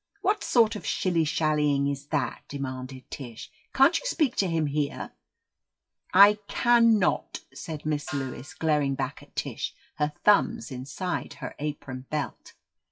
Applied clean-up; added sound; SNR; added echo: classical method WPE with log-MMSE.